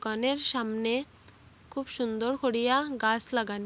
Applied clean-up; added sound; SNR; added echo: none; none; none; none.